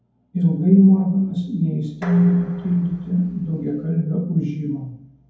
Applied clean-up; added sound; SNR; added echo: none; Dishes, pots, and pans; 19 dB; reverberation time 0.9 s.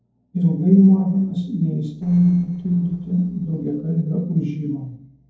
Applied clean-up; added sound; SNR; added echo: neural separator model SepFormer DNS4.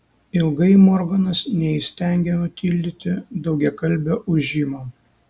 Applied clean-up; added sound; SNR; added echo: none; none; none; none.